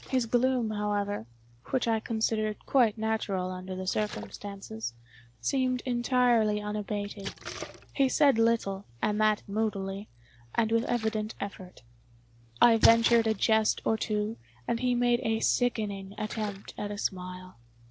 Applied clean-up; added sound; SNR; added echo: none; Splash, splatter; 14 dB; none.